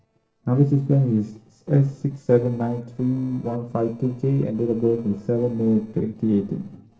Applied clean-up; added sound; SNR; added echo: neural separator model SepFormer DNS4.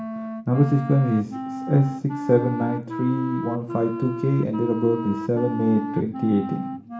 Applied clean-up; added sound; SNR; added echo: none; Wind instrument, woodwind instrument; 8 dB; reverberation time 0.9 s.